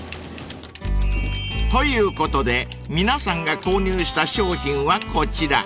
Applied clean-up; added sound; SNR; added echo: none; Thunder / Rain + Typing; 20 dB; none.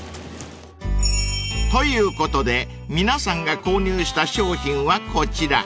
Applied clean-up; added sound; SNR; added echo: none; none; none; none.